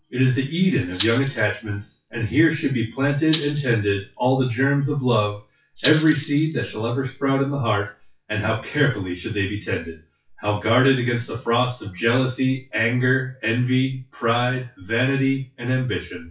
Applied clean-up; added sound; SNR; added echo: classical method WPE with log-MMSE.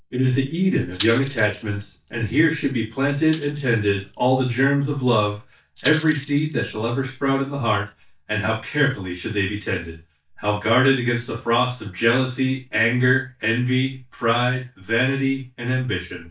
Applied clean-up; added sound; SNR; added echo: neural mask model DeepFilterNet 3.